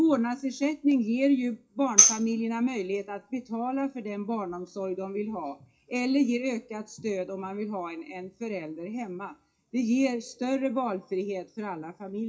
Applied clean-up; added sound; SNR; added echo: classical method WPE with log-MMSE.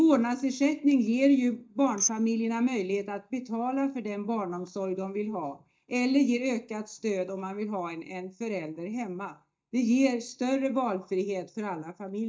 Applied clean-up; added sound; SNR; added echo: neural mask model DeepFilterNet 3.